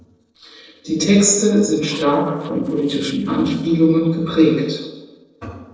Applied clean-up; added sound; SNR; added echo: neural separator model SepFormer DNS4.